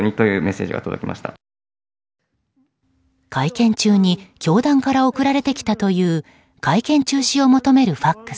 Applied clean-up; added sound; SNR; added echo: none; none; none; none.